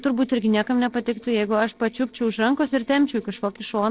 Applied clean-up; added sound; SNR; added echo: neural separator model SepFormer DNS4.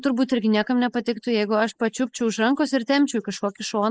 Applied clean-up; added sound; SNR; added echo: neural mask model Resemble Enhance denoiser.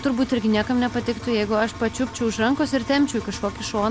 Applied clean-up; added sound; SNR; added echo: none; Engine; 13 dB; none.